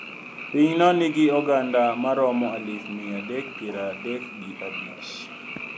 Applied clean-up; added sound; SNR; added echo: none; Frog; 13 dB; none.